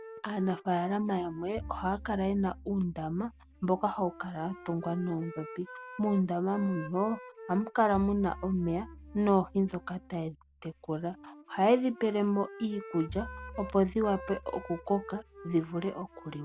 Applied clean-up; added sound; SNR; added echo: none; Bowed string instrument + Wind instrument, woodwind instrument; 16 dB; none.